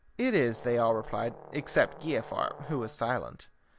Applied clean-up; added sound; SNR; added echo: none; Brass instrument; 18 dB; none.